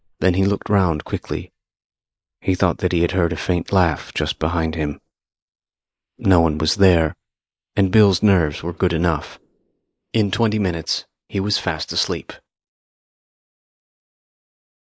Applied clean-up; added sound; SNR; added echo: neural mask model Resemble Enhance denoiser.